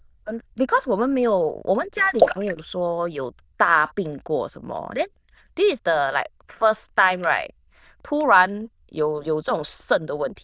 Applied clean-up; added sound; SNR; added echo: neural diffusion model UNIVERSE++.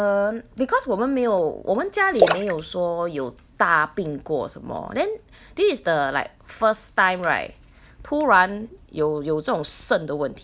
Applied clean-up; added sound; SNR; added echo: none; Splash, splatter; 3 dB; none.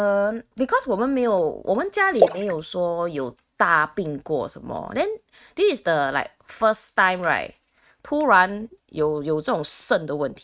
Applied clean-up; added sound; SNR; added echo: neural mask model RNNoise.